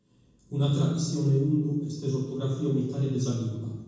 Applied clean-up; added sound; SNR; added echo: none; none; none; reverberation time 1.1 s.